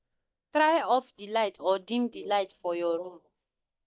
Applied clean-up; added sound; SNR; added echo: neural mask model DeepFilterNet 3.